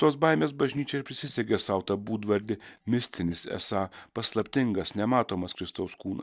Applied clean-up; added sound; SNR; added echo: neural mask model DeepFilterNet 3.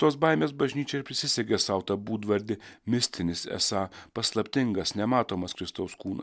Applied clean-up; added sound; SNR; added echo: none; none; none; none.